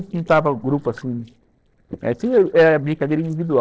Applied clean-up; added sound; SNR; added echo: neural separator model SepFormer DNS4.